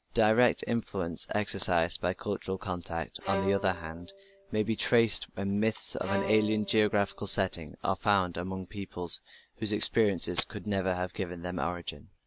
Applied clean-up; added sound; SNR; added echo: none; Bowed string instrument; 13 dB; none.